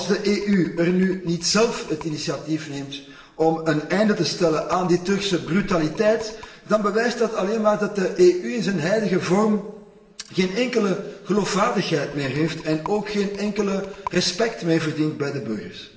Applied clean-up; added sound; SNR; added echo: neural separator model SepFormer DNS4.